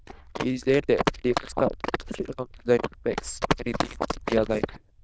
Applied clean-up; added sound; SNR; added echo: neural diffusion model UNIVERSE++.